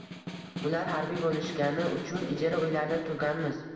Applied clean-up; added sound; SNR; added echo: none; Snare drum; 9 dB; reverberation time 2.3 s.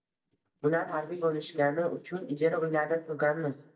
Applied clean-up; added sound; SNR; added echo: neural mask model DeepFilterNet 3.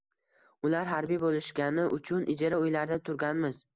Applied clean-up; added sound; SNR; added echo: none; none; none; none.